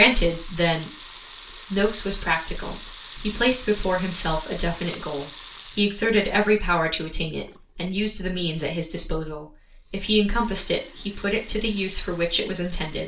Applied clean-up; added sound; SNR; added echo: none; Sink (filling or washing) / Water tap, faucet / Liquid; 16 dB; reverberation time 0.3 s.